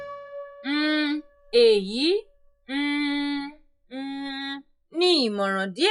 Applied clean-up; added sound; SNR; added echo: classical method log-MMSE.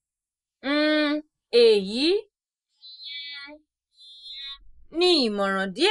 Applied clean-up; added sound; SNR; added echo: neural mask model Resemble Enhance denoiser.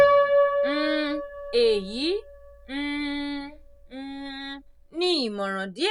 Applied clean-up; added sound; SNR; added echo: none; Piano; -1 dB; none.